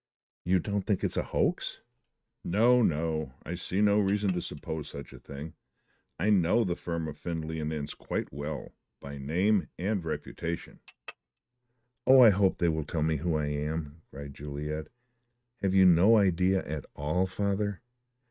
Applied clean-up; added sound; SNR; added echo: neural mask model RNNoise.